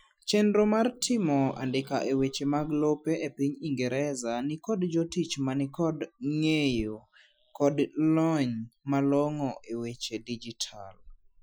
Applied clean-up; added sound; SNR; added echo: classical method Wiener filter.